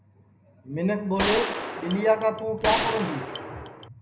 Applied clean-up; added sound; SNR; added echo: none; Gunshot, gunfire; 2 dB; reverberation time 0.5 s.